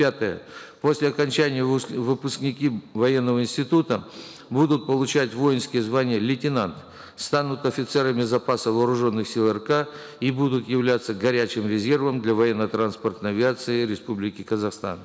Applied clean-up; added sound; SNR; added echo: none; none; none; none.